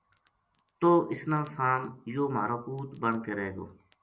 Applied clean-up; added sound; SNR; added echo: none; none; none; none.